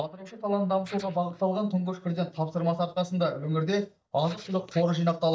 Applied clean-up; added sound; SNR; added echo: neural mask model DeepFilterNet 3.